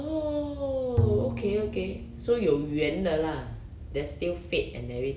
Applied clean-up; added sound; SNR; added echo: none; Bowed string instrument; 4 dB; none.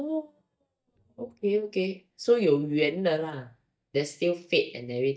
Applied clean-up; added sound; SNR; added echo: neural mask model DeepFilterNet 3.